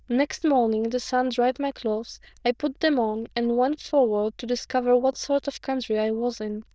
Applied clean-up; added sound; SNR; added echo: neural diffusion model UNIVERSE++.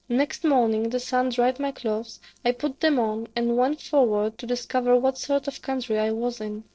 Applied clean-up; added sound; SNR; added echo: neural separator model SepFormer DNS4.